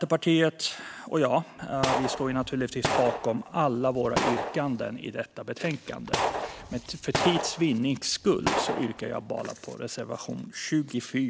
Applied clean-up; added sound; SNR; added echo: none; Gunshot, gunfire; 4 dB; none.